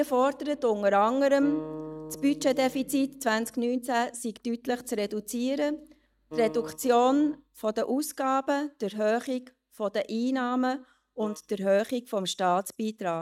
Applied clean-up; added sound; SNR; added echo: neural mask model DeepFilterNet 3.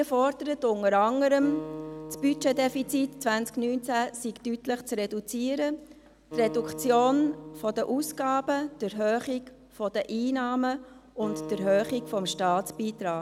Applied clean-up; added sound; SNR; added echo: none; Acoustic guitar; 15 dB; none.